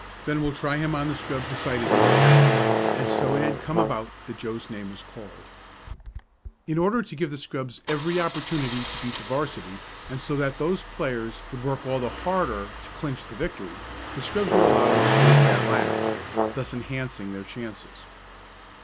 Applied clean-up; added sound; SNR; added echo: none; Brass instrument + Engine starting; -3 dB; none.